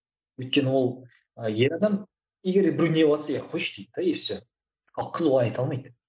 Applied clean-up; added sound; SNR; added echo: none; none; none; none.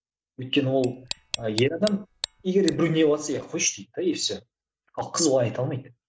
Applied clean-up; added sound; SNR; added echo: none; Tick; 12 dB; none.